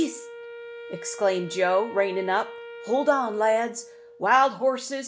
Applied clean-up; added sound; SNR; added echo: none; Wind instrument, woodwind instrument; 15 dB; none.